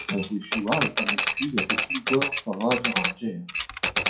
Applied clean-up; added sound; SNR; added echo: classical method WPE with log-MMSE.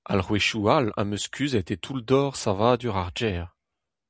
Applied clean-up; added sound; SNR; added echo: none; none; none; none.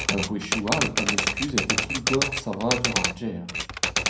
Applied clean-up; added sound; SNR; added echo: none; Typewriter; -3 dB; reverberation time 0.6 s.